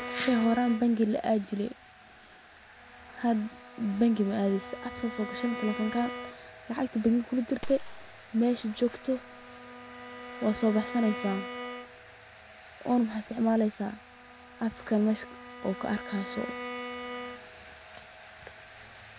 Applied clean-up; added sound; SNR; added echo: none; Gunshot, gunfire + Bowed string instrument; 12 dB; none.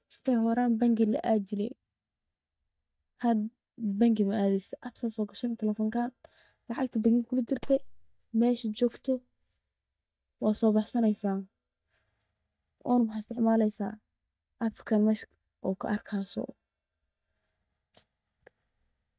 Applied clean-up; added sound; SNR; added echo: neural mask model DeepFilterNet 3.